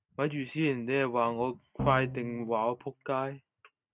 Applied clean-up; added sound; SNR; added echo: neural mask model RNNoise.